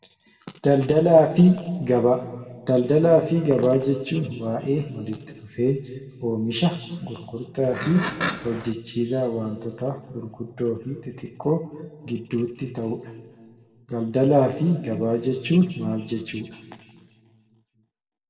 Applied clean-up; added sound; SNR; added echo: none; Livestock, farm animals, working animals; 6 dB; reverberation time 1.5 s.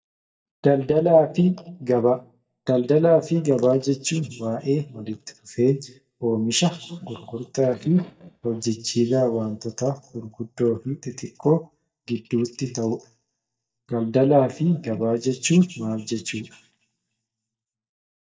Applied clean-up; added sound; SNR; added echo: neural mask model DeepFilterNet 3.